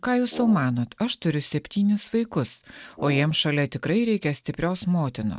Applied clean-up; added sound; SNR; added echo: neural mask model RNNoise.